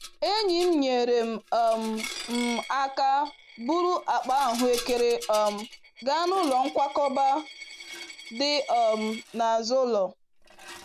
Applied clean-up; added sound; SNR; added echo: none; Rattle + Coin (dropping); 15 dB; none.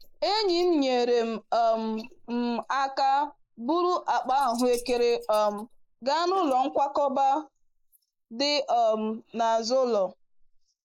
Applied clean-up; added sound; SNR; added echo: neural mask model Resemble Enhance denoiser.